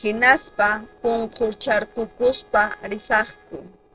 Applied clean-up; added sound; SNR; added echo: neural separator model SepFormer DNS4.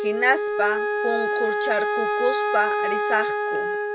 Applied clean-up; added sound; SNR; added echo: none; Wind instrument, woodwind instrument; -2 dB; none.